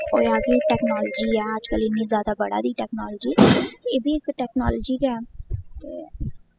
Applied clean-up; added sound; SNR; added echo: classical method spectral subtraction.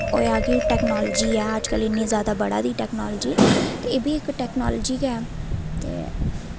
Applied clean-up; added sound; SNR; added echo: none; Marimba, xylophone; 9 dB; none.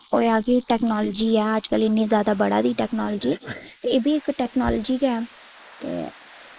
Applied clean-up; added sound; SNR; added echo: neural mask model Resemble Enhance denoiser.